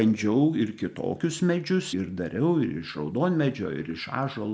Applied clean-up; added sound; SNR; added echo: neural mask model Resemble Enhance denoiser.